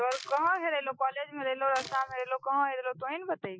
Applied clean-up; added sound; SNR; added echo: classical method Wiener filter.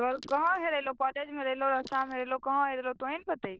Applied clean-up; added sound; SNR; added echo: neural diffusion model UNIVERSE++.